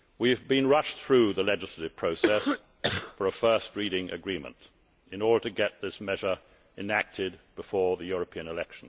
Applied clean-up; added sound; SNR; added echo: none; Cough; 1 dB; none.